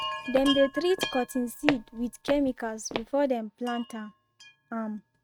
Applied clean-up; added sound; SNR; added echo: neural mask model RNNoise.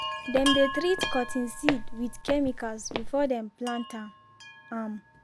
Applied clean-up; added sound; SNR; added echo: none; Chime + Walk, footsteps; 5 dB; none.